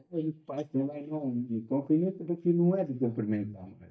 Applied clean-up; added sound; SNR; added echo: neural mask model DeepFilterNet 3.